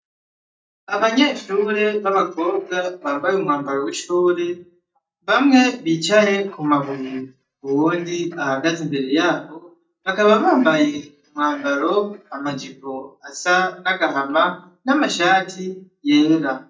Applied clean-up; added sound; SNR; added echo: neural mask model DeepFilterNet 3.